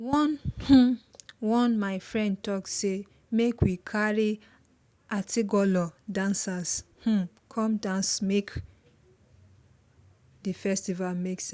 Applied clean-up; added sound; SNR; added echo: none; none; none; none.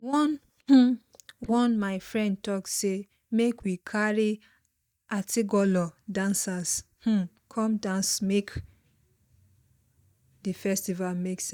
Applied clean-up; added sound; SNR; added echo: neural mask model DeepFilterNet 3.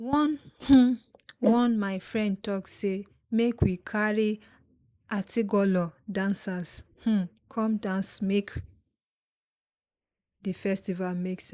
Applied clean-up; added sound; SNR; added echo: neural mask model Resemble Enhance denoiser.